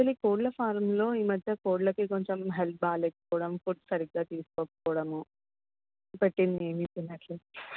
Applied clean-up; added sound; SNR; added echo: none; none; none; none.